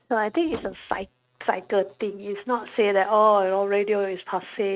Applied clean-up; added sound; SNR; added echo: neural mask model RNNoise.